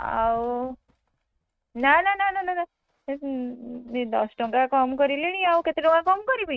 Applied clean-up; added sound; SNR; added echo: neural mask model RNNoise.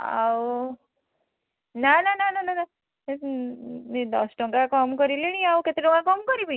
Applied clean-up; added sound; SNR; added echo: none; none; none; none.